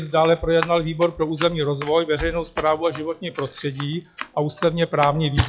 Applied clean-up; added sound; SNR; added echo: classical method log-MMSE.